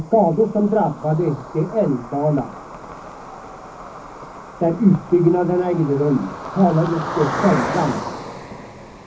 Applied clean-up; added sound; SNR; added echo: none; Cricket; 11 dB; reverberation time 0.3 s.